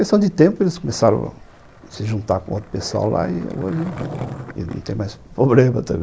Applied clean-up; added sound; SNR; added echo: none; Skateboard; 17 dB; none.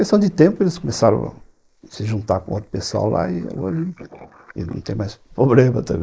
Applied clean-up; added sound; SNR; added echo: neural mask model Resemble Enhance denoiser.